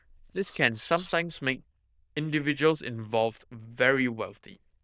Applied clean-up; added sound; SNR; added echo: neural diffusion model UNIVERSE++.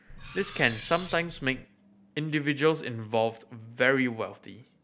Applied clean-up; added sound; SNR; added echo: none; Cutlery, silverware; 6 dB; none.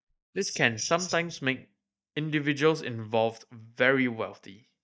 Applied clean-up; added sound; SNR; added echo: neural mask model DeepFilterNet 3.